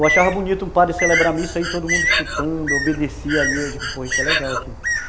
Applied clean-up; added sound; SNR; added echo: none; Bird + Breathing; 1 dB; none.